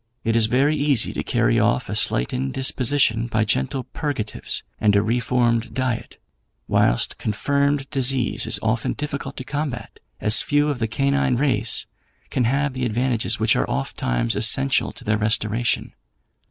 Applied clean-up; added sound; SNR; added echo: none; none; none; none.